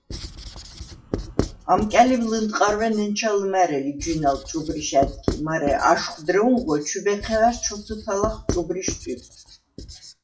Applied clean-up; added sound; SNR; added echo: classical method WPE with log-MMSE.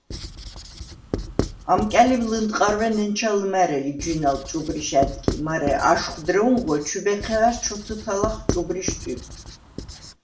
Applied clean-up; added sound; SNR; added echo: none; Writing; 9 dB; reverberation time 0.3 s.